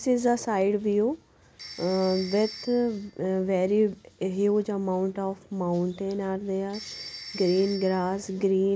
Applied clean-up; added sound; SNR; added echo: none; Telephone; 19 dB; none.